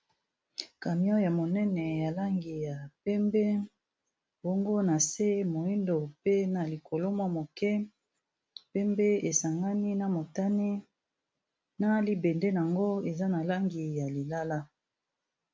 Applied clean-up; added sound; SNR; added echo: none; none; none; none.